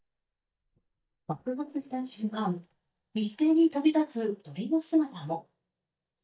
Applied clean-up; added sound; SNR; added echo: neural mask model DeepFilterNet 3.